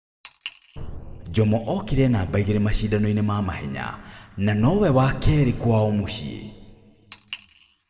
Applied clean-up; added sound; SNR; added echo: none; Drum; 18 dB; reverberation time 1.7 s.